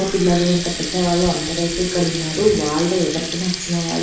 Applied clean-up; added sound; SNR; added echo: none; Water tap, faucet; 7 dB; reverberation time 0.7 s.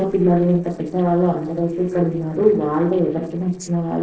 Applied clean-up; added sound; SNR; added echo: neural separator model SepFormer DNS4.